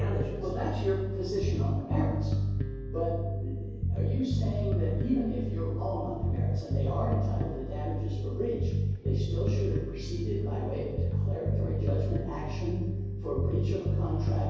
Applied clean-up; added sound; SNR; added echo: none; Bass guitar; -4 dB; reverberation time 1.3 s.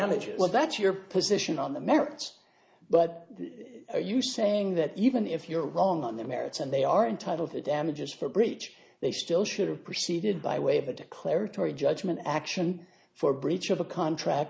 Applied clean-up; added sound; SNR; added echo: none; none; none; none.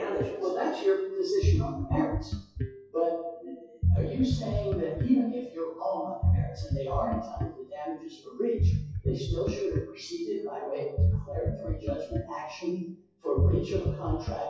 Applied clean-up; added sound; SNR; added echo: classical method WPE with log-MMSE.